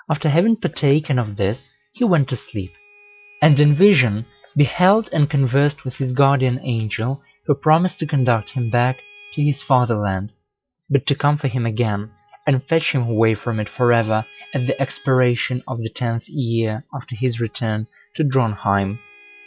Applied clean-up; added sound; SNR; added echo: classical method log-MMSE.